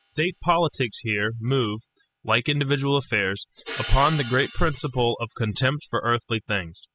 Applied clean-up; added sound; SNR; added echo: classical method spectral subtraction.